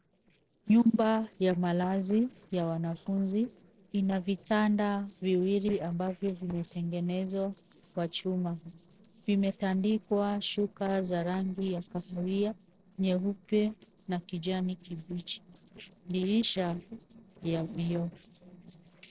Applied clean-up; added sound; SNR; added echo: neural separator model SepFormer DNS4.